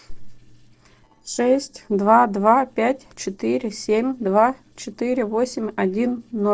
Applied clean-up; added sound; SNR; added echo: neural separator model SepFormer DNS4.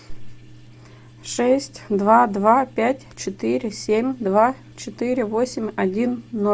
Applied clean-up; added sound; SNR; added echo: none; none; none; none.